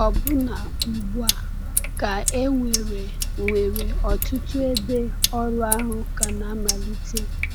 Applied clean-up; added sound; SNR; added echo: none; Sink (filling or washing); -2 dB; none.